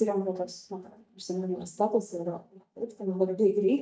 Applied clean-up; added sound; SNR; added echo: neural mask model DeepFilterNet 3.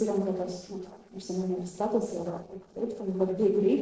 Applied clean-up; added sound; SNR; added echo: neural separator model SepFormer DNS4.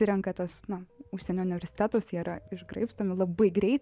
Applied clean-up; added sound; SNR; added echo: none; none; none; none.